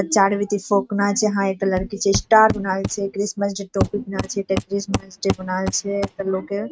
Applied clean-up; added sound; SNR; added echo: neural mask model RNNoise.